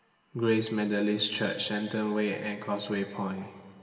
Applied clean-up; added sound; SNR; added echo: none; none; none; reverberation time 2.6 s.